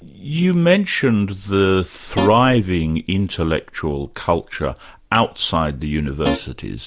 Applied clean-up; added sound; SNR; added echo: none; Guitar; 5 dB; none.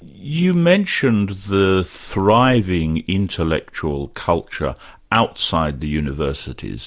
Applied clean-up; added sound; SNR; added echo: none; none; none; none.